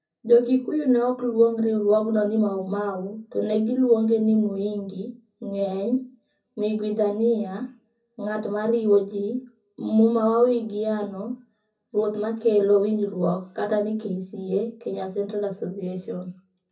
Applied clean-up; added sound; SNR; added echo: none; none; none; reverberation time 0.3 s.